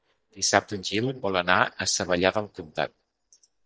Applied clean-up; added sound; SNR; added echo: neural mask model DeepFilterNet 3.